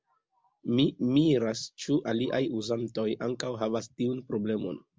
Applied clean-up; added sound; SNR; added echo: none; none; none; none.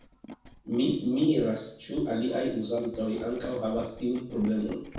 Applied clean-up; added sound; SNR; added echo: none; Tools; 16 dB; reverberation time 0.6 s.